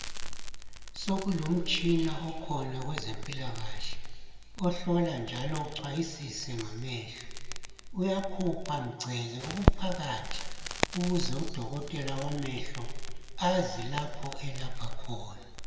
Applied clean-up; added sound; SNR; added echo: none; Crackle; -1 dB; reverberation time 1.9 s.